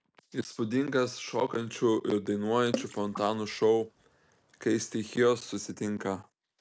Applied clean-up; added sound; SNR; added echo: none; Water / Splash, splatter; 13 dB; none.